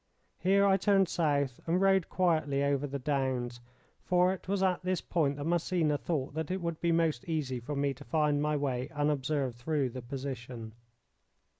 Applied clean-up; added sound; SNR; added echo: none; none; none; none.